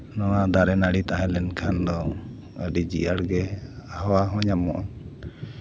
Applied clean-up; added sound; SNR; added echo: none; none; none; none.